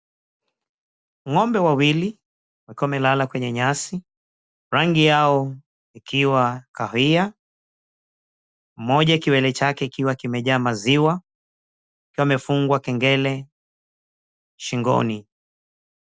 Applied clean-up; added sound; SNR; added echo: none; none; none; none.